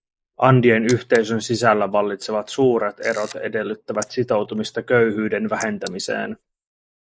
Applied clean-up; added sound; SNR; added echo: neural mask model Resemble Enhance denoiser.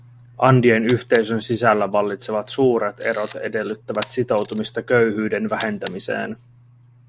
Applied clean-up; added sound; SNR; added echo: none; Camera; 19 dB; none.